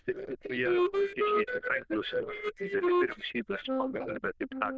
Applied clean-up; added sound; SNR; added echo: neural diffusion model UNIVERSE++.